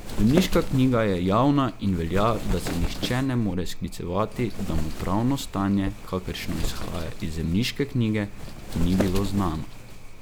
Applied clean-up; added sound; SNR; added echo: none; Wind; 5 dB; none.